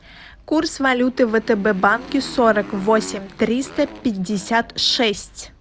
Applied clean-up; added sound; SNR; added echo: none; Motorcycle; 19 dB; none.